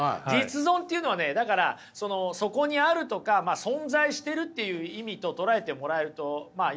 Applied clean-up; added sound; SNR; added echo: none; none; none; none.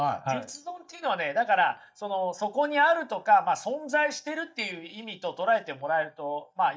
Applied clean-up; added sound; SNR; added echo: neural mask model DeepFilterNet 3.